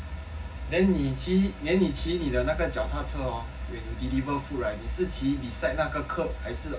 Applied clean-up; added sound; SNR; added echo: none; none; none; reverberation time 0.4 s.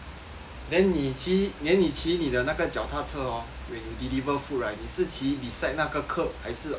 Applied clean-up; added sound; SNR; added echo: none; none; none; none.